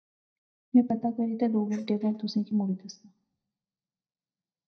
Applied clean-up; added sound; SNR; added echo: neural mask model DeepFilterNet 3.